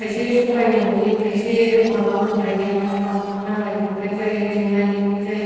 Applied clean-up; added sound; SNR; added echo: neural separator model SepFormer DNS4.